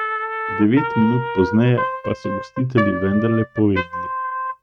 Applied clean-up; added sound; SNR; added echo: neural mask model RNNoise.